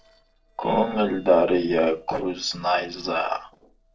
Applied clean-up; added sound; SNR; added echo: neural separator model SepFormer DNS4.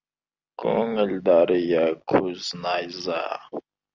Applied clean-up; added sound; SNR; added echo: none; none; none; none.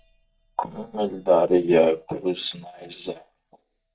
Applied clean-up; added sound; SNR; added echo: neural mask model DeepFilterNet 3.